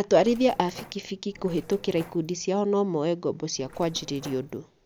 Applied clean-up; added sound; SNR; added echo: none; Mechanisms; 20 dB; none.